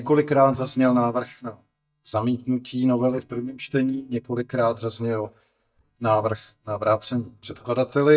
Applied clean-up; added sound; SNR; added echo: neural mask model DeepFilterNet 3.